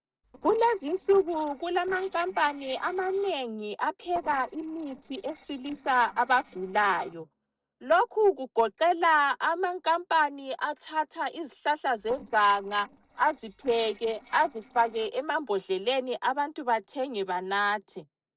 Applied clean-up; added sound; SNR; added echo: neural separator model SepFormer DNS4.